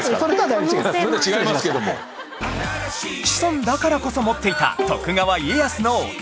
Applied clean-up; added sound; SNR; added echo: none; Bowed string instrument; 10 dB; none.